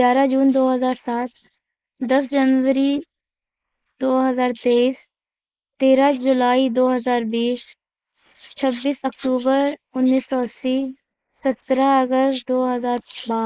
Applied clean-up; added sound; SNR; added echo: neural mask model Resemble Enhance denoiser.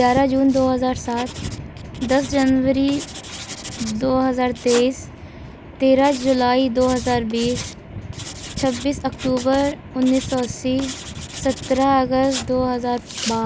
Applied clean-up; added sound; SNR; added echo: none; Writing; 16 dB; none.